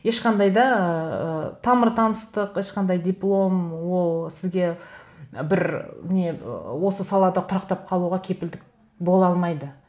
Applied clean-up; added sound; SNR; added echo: none; none; none; none.